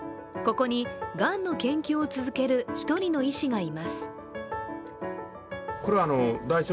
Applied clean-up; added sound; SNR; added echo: none; none; none; none.